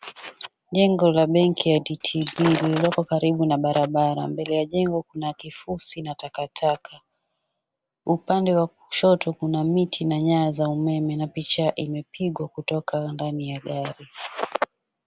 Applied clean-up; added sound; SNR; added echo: none; Shatter; 9 dB; none.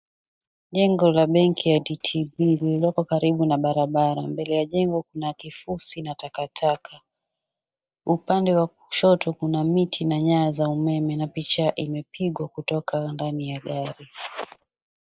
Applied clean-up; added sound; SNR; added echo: neural mask model DeepFilterNet 3.